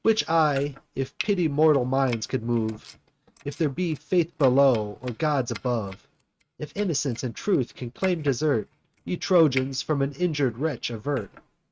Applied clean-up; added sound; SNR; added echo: neural mask model RNNoise.